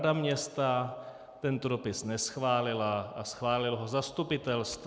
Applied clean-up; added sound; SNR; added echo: none; none; none; none.